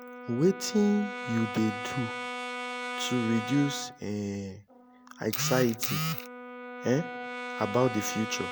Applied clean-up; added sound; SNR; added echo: none; Brass instrument; 8 dB; none.